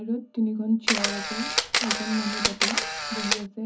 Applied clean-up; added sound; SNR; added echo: none; Camera; -3 dB; reverberation time 0.4 s.